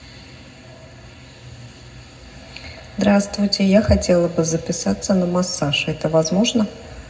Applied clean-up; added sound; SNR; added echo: none; none; none; reverberation time 0.3 s.